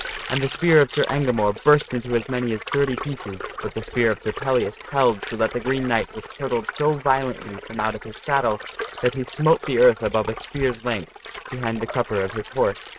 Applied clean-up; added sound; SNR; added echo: neural mask model RNNoise.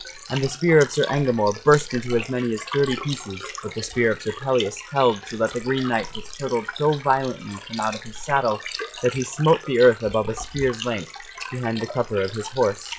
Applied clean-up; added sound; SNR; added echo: classical method log-MMSE.